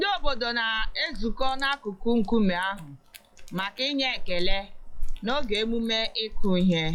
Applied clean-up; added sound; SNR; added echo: classical method log-MMSE.